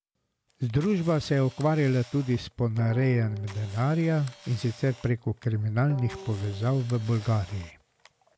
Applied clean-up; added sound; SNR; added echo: none; Guitar + Camera; 19 dB; none.